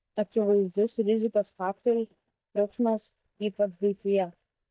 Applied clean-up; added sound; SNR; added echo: neural mask model DeepFilterNet 3.